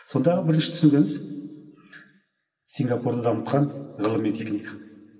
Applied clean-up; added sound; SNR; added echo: none; none; none; reverberation time 1.9 s.